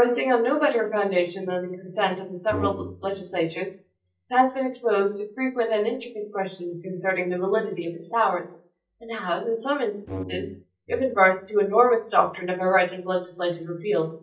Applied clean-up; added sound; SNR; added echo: neural mask model DeepFilterNet 3.